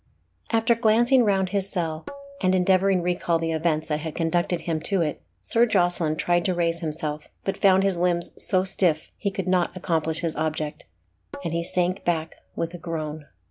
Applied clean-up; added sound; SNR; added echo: none; Tabla; 18 dB; none.